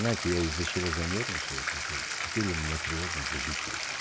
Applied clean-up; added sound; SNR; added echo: none; Bathtub (filling or washing); 0 dB; none.